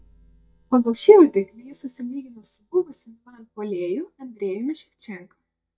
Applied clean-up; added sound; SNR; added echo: neural mask model DeepFilterNet 3.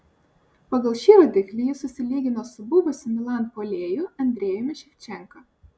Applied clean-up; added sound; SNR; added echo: none; none; none; none.